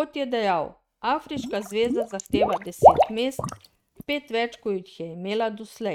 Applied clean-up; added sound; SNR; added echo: neural mask model RNNoise.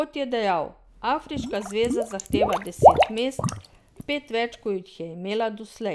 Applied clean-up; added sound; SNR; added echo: none; Water / Liquid; -4 dB; none.